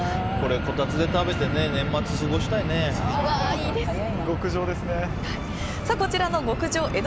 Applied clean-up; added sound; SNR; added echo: none; Fixed-wing aircraft, airplane; 1 dB; none.